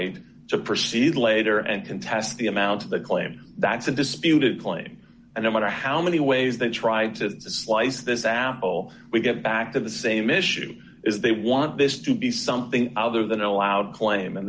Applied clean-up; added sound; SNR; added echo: none; none; none; none.